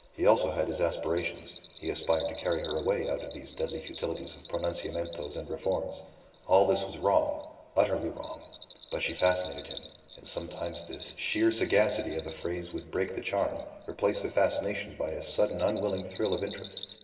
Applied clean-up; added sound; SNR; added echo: none; Bell; 19 dB; reverberation time 1.2 s.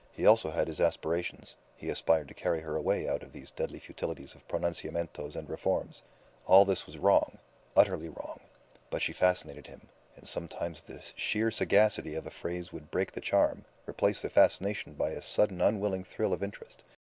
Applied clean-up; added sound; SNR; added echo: none; none; none; none.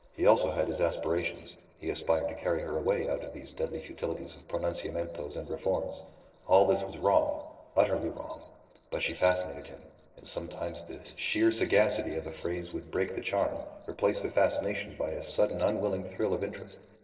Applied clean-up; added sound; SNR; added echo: neural separator model SepFormer DNS4.